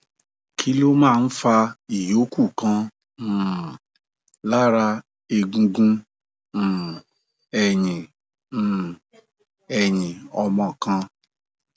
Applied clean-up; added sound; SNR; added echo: none; none; none; none.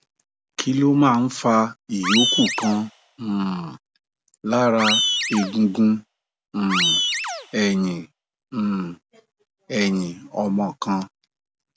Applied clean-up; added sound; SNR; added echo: none; Animal; 2 dB; none.